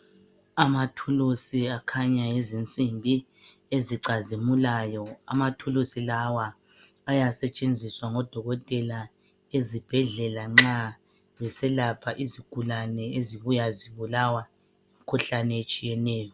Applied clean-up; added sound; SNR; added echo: none; none; none; none.